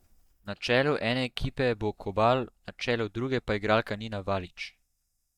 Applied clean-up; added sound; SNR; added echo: neural mask model DeepFilterNet 3.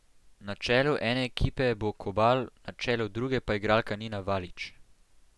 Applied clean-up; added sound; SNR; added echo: none; none; none; none.